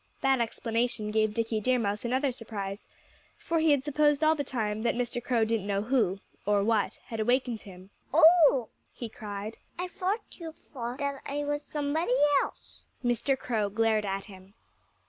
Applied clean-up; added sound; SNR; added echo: none; none; none; none.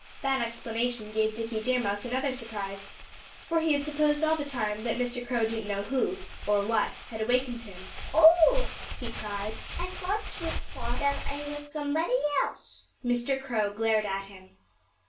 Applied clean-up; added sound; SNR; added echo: none; Crumpling, crinkling; 7 dB; reverberation time 0.3 s.